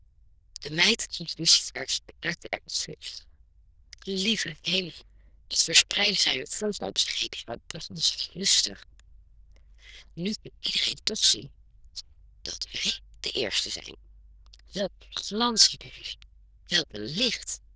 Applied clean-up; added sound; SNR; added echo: neural diffusion model UNIVERSE++.